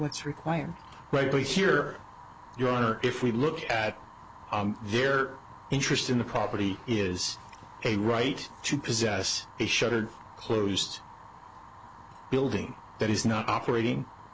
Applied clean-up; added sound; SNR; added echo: none; Fire; 19 dB; none.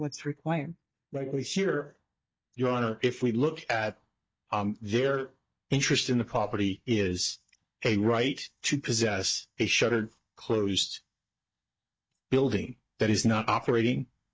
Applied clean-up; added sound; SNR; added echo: neural mask model DeepFilterNet 3.